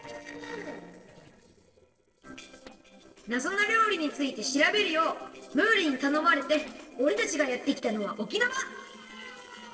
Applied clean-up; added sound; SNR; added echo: neural separator model SepFormer DNS4.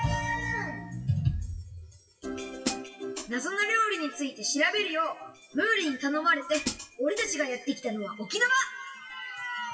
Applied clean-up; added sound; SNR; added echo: classical method WPE with log-MMSE.